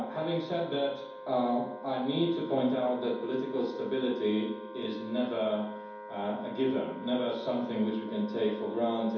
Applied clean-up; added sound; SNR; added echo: none; Wind instrument, woodwind instrument; 13 dB; reverberation time 0.9 s.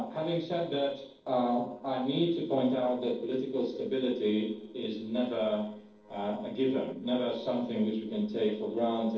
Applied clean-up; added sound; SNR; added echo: neural separator model SepFormer DNS4.